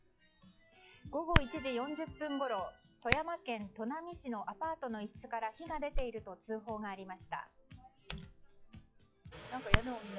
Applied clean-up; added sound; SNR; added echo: classical method log-MMSE.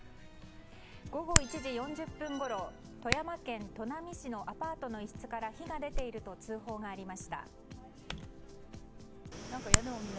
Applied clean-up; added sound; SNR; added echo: none; Hands; -2 dB; none.